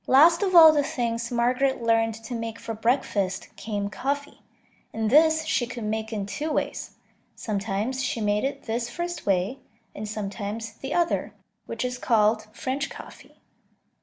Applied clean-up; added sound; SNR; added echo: none; none; none; none.